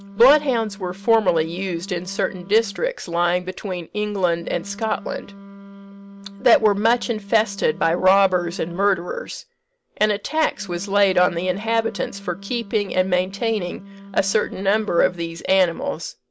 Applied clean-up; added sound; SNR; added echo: none; Wind instrument, woodwind instrument; 18 dB; none.